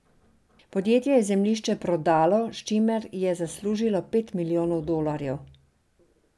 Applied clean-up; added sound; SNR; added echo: none; none; none; none.